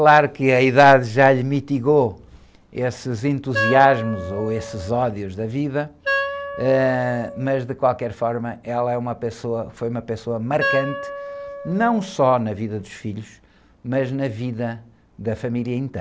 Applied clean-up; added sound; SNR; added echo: none; Wind instrument, woodwind instrument; 8 dB; none.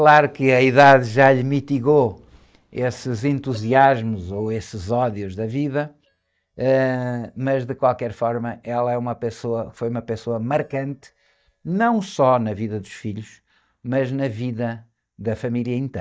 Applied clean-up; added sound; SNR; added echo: neural mask model DeepFilterNet 3.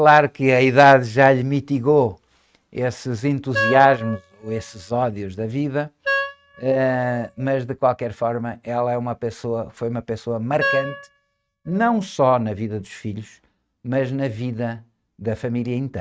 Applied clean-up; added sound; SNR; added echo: neural mask model RNNoise.